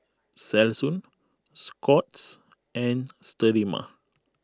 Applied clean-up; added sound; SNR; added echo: none; none; none; none.